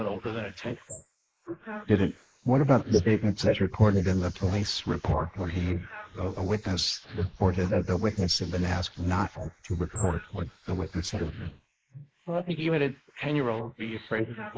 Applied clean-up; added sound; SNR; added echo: neural mask model Resemble Enhance denoiser.